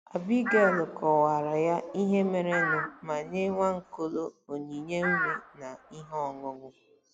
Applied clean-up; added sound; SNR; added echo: none; Crow; 6 dB; none.